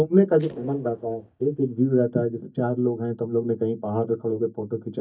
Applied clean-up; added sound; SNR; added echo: neural mask model DeepFilterNet 3.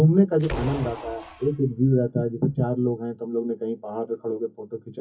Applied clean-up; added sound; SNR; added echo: classical method WPE with log-MMSE.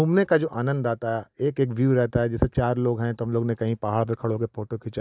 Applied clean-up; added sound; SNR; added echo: none; none; none; none.